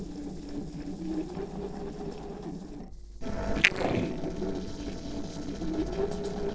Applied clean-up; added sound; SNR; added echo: neural separator model SepFormer DNS4.